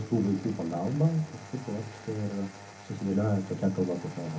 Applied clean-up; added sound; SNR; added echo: none; Engine starting; 17 dB; reverberation time 0.3 s.